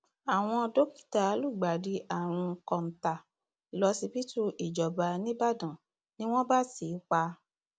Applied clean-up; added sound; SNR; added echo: none; none; none; none.